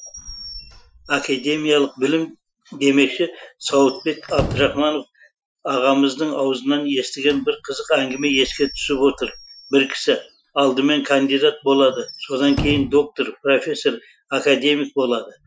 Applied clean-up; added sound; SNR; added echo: classical method Wiener filter.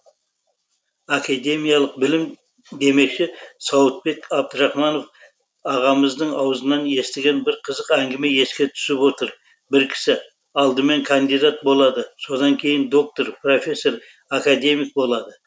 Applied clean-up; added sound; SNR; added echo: none; none; none; none.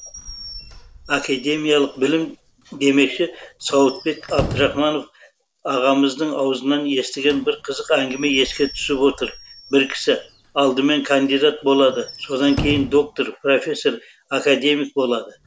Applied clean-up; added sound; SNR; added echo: none; Squeak / Slam / Wood; 16 dB; none.